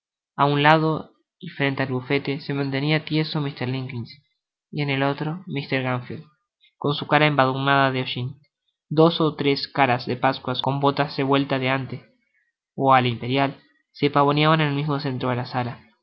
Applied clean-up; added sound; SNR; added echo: none; none; none; none.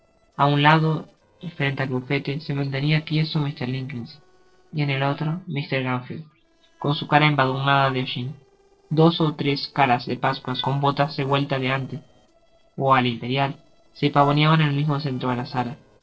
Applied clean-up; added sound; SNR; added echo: neural separator model SepFormer DNS4.